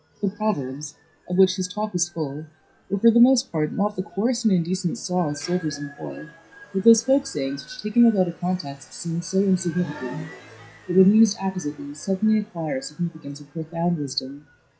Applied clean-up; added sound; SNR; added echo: classical method WPE with log-MMSE.